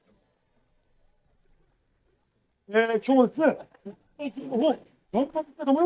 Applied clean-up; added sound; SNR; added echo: neural mask model DeepFilterNet 3.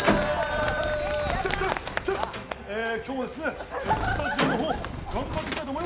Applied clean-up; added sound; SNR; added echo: none; Bird; 3 dB; none.